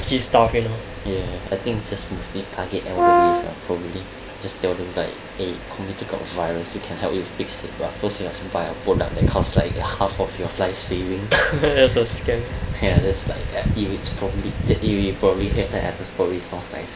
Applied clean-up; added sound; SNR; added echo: none; Brass instrument; -4 dB; none.